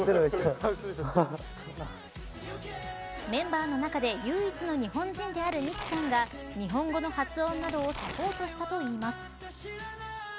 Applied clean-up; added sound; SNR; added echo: none; Tearing; 13 dB; none.